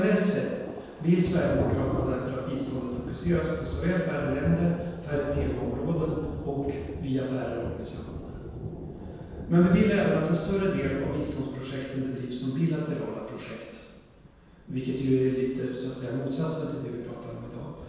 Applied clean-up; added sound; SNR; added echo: none; Thunder; 9 dB; reverberation time 1.2 s.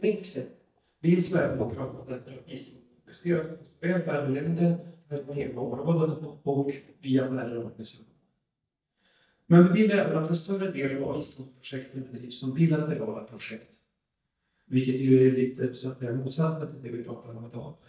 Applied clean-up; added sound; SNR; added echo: neural mask model DeepFilterNet 3.